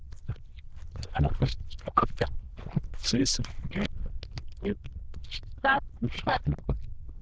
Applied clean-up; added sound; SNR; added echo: neural diffusion model UNIVERSE++.